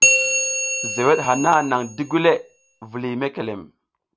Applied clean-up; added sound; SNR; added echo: none; Bell; 0 dB; none.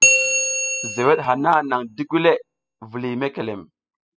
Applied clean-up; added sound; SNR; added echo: classical method spectral subtraction.